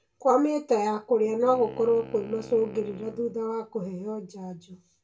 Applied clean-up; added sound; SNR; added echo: none; Wind instrument, woodwind instrument; 19 dB; reverberation time 0.2 s.